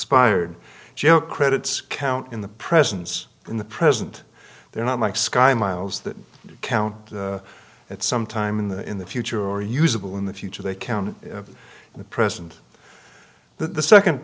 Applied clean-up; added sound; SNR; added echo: none; none; none; none.